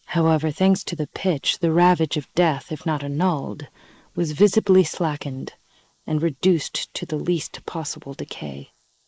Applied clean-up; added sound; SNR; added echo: neural mask model Resemble Enhance denoiser.